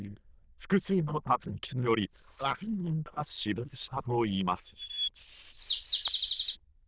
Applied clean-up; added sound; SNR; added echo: neural diffusion model UNIVERSE++.